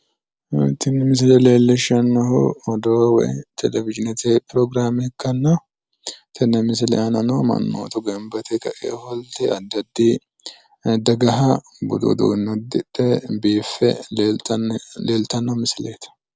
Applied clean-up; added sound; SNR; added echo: none; none; none; none.